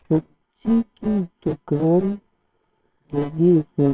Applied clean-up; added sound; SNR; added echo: neural separator model SepFormer WHAMR!.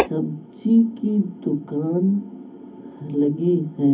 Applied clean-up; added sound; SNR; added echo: none; Writing; 13 dB; reverberation time 0.3 s.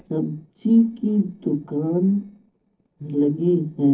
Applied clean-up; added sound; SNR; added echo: neural separator model SepFormer DNS4.